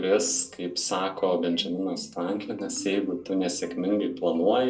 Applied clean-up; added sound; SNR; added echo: none; Marimba, xylophone; 16 dB; reverberation time 0.2 s.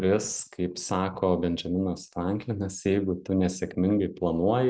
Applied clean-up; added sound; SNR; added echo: none; none; none; none.